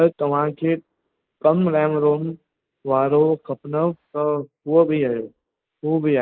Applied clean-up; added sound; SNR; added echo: neural mask model Resemble Enhance denoiser.